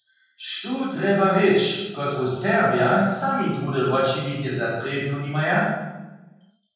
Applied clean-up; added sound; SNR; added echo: none; none; none; reverberation time 1.3 s.